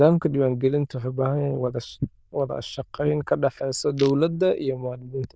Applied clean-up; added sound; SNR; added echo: neural diffusion model UNIVERSE++.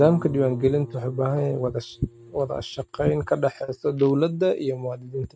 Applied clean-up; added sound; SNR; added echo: neural mask model RNNoise.